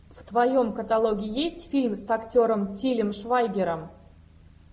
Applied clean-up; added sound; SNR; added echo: none; none; none; none.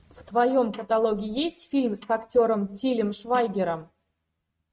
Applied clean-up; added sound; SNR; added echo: neural mask model RNNoise.